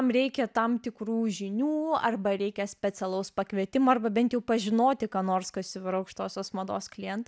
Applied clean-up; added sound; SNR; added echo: none; none; none; none.